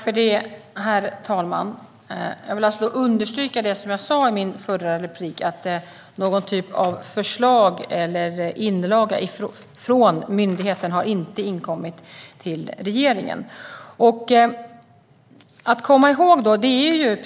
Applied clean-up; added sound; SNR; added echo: none; none; none; none.